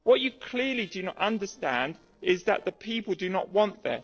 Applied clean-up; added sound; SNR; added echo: neural separator model SepFormer DNS4.